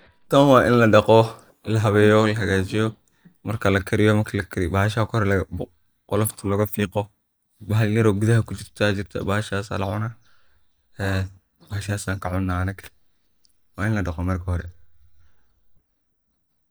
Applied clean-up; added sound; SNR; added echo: neural mask model DeepFilterNet 3.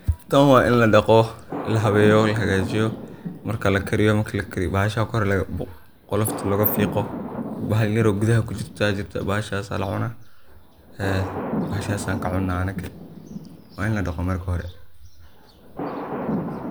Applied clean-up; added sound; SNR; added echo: none; Thunder; 10 dB; none.